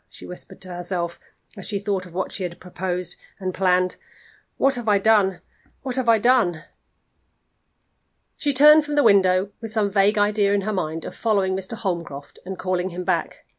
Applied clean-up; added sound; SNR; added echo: none; none; none; none.